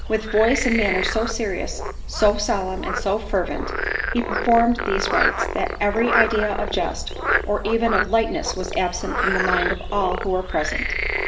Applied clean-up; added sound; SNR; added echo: none; Frog; 2 dB; reverberation time 2.3 s.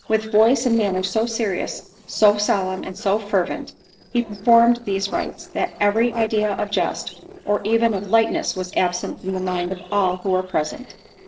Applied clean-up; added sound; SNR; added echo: neural separator model SepFormer DNS4.